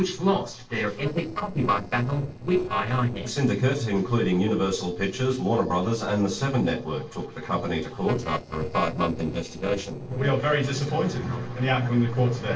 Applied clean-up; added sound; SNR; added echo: neural separator model SepFormer DNS4.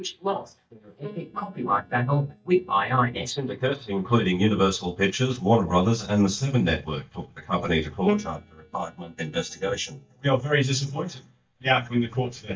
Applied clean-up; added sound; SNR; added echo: neural mask model DeepFilterNet 3.